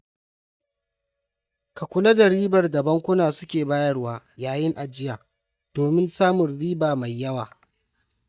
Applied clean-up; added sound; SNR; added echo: neural mask model DeepFilterNet 3.